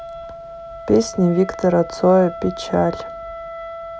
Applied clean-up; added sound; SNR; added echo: none; Wind instrument, woodwind instrument; 13 dB; none.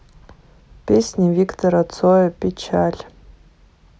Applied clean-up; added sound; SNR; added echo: none; none; none; none.